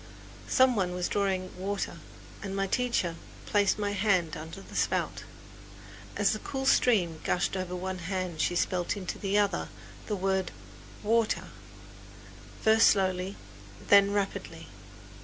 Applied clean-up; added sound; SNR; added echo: none; none; none; none.